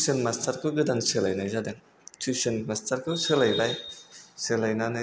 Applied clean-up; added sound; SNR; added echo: none; none; none; none.